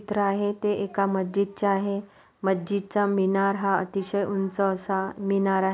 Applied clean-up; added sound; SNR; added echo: none; none; none; none.